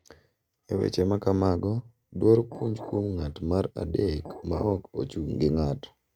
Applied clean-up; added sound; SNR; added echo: neural mask model RNNoise.